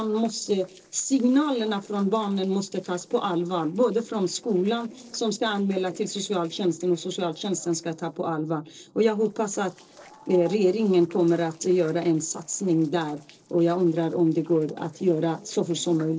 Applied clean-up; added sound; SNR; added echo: neural separator model SepFormer DNS4.